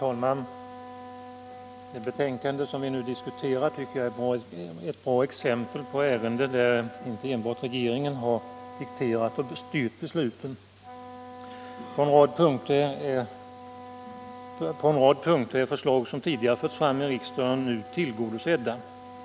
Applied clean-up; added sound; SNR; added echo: none; Wind instrument, woodwind instrument; 16 dB; none.